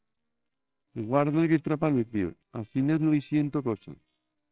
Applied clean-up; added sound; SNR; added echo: neural separator model SepFormer WHAMR!.